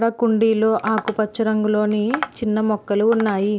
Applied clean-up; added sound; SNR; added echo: none; Tap; 15 dB; none.